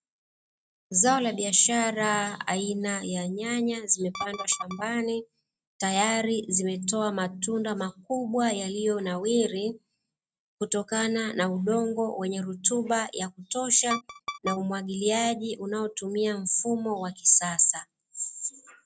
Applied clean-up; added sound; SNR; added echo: neural mask model RNNoise.